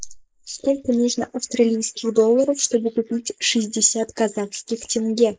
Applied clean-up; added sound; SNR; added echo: neural mask model Resemble Enhance denoiser.